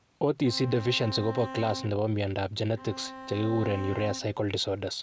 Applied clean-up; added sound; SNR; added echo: none; Bowed string instrument; 13 dB; none.